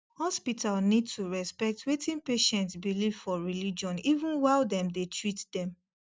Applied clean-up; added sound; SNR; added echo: none; none; none; none.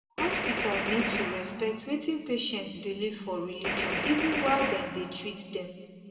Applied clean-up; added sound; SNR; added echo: none; Gunshot, gunfire; 1 dB; reverberation time 2.1 s.